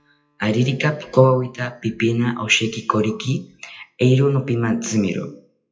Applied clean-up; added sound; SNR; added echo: classical method WPE with log-MMSE.